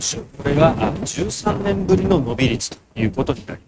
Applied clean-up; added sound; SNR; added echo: neural mask model RNNoise.